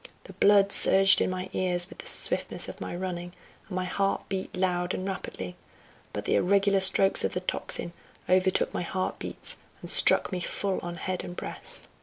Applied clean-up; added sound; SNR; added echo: none; none; none; none.